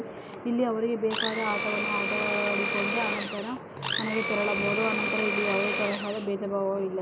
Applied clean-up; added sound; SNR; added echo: none; Domestic sounds, home sounds; 0 dB; none.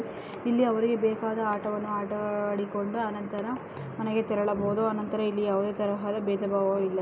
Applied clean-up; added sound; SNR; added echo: none; none; none; none.